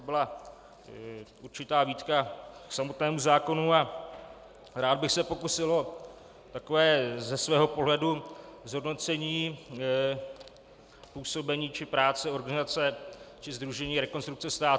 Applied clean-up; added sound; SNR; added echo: none; none; none; none.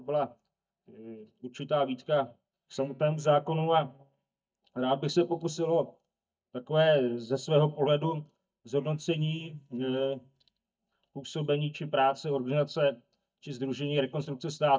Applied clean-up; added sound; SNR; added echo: neural mask model DeepFilterNet 3.